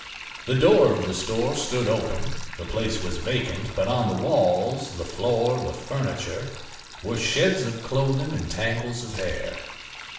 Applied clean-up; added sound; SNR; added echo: none; Sink (filling or washing); 16 dB; reverberation time 0.9 s.